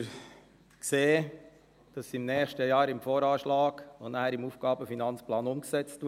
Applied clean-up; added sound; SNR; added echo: none; none; none; none.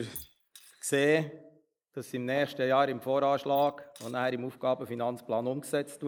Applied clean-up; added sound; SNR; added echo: neural mask model Resemble Enhance denoiser.